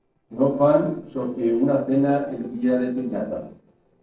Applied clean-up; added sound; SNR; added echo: neural separator model SepFormer DNS4.